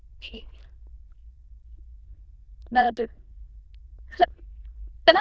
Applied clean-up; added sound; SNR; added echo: neural diffusion model UNIVERSE++.